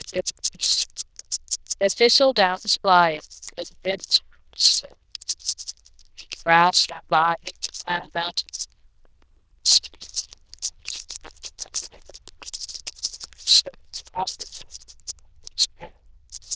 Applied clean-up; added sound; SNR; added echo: neural diffusion model UNIVERSE++.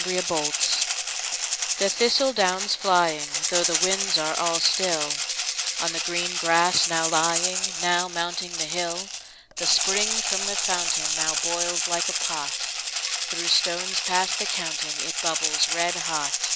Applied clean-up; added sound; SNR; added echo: none; Rattle (instrument); -1 dB; none.